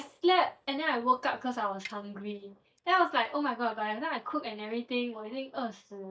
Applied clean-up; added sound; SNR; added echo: neural mask model DeepFilterNet 3.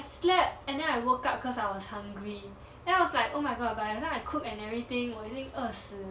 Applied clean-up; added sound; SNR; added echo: none; none; none; none.